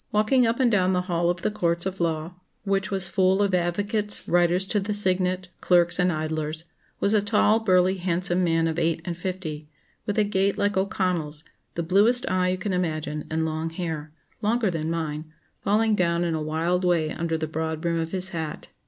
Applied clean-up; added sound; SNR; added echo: none; none; none; none.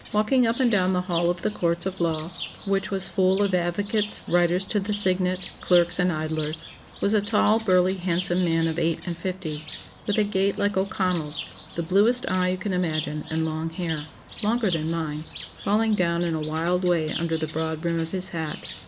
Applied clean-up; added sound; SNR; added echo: none; Bird; 14 dB; none.